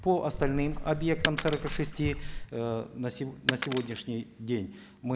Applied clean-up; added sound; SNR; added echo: none; Splash, splatter + Shatter; 3 dB; none.